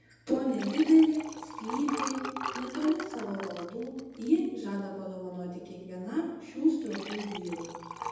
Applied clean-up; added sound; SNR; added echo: none; Liquid; 12 dB; reverberation time 1.1 s.